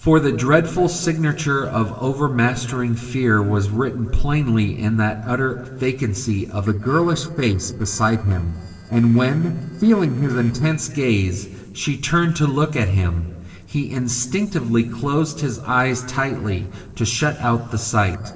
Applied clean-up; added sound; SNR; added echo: neural separator model SepFormer DNS4.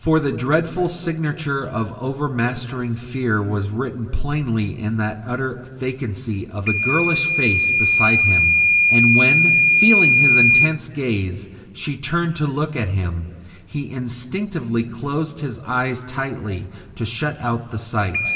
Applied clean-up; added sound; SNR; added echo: none; Microwave oven / Alarm; 0 dB; reverberation time 1.8 s.